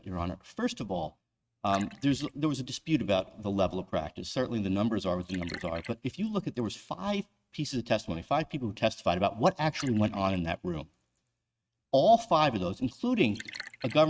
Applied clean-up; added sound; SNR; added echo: neural mask model RNNoise.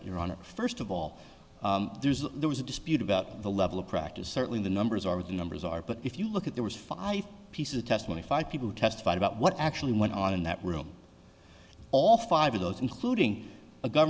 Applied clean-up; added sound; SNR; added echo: none; none; none; none.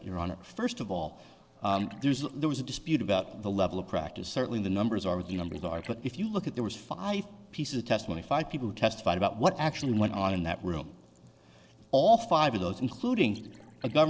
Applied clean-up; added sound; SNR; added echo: neural separator model SepFormer DNS4.